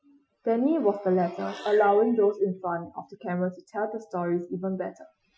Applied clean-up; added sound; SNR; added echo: classical method Wiener filter.